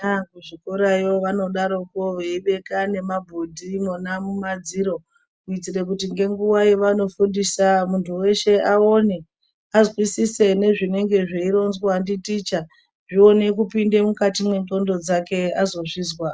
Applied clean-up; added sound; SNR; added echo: none; none; none; none.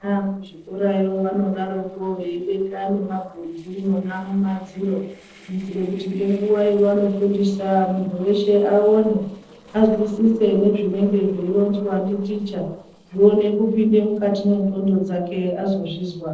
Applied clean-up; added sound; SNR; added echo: neural separator model SepFormer DNS4.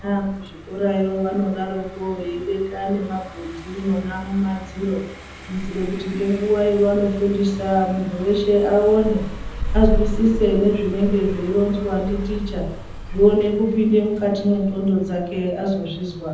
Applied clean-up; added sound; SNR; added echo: none; Car passing by; 9 dB; reverberation time 1.0 s.